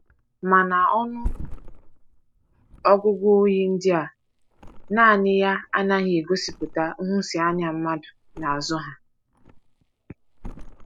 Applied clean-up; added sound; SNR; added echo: none; Thump, thud; 15 dB; none.